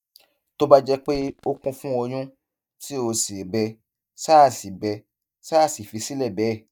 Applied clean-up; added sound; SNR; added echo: neural mask model DeepFilterNet 3.